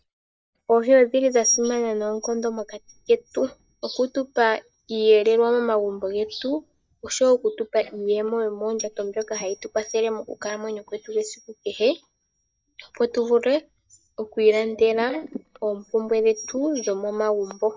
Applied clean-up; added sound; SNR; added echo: neural mask model DeepFilterNet 3.